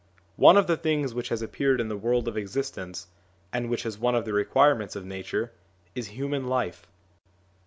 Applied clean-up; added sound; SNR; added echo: none; none; none; none.